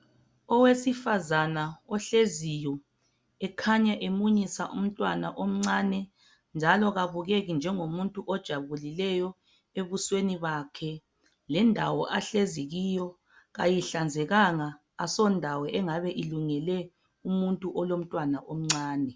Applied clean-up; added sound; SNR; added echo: none; none; none; none.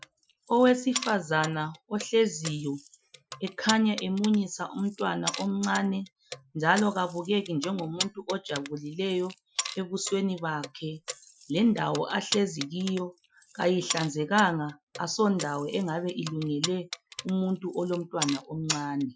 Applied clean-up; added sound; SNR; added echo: classical method Wiener filter.